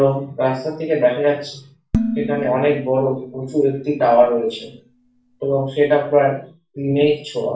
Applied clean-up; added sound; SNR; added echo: none; Dishes, pots, and pans; 9 dB; reverberation time 0.3 s.